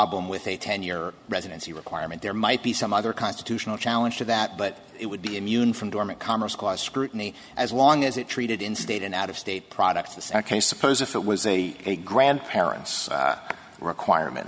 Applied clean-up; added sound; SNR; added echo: none; none; none; none.